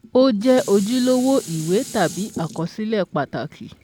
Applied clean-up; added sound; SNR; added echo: none; Dishes, pots, and pans; 17 dB; none.